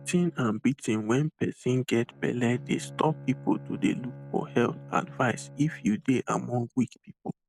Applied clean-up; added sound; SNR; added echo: none; Bowed string instrument; 18 dB; none.